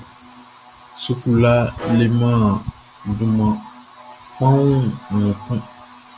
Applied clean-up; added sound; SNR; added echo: none; Bowed string instrument; 15 dB; none.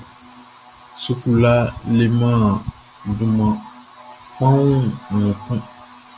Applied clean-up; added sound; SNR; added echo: none; none; none; none.